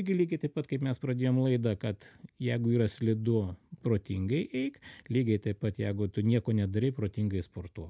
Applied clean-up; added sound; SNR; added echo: none; none; none; none.